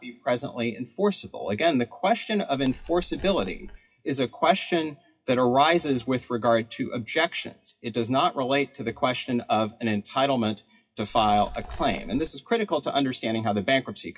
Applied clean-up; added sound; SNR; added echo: classical method WPE with log-MMSE.